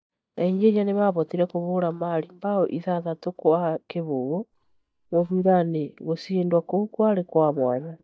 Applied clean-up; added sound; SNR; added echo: neural mask model DeepFilterNet 3.